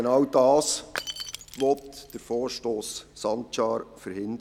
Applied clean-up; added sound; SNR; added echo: none; Shatter / Crushing; 16 dB; none.